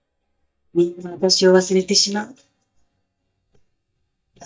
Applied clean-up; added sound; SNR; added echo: neural mask model DeepFilterNet 3.